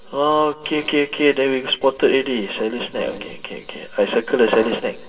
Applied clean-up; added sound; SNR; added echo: none; none; none; reverberation time 1.6 s.